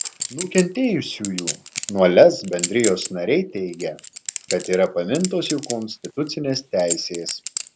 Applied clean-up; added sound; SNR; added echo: none; Chink, clink; 10 dB; none.